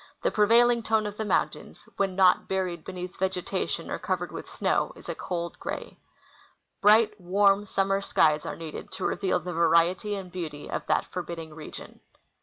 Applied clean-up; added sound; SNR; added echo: none; none; none; none.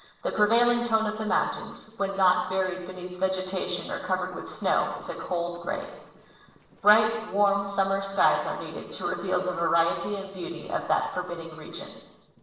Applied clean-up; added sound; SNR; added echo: neural separator model SepFormer DNS4.